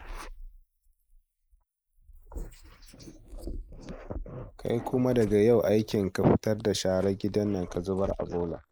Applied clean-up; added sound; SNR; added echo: neural mask model Resemble Enhance denoiser.